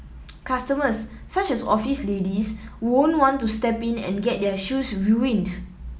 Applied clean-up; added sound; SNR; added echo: none; none; none; none.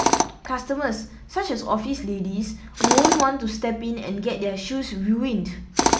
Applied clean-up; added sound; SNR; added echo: none; Tools; 1 dB; none.